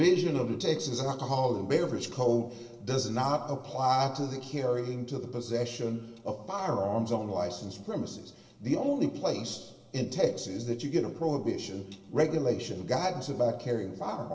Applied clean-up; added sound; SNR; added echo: none; none; none; reverberation time 0.7 s.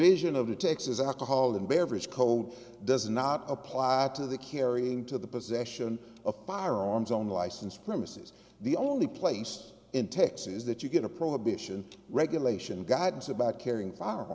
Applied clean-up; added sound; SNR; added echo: none; none; none; none.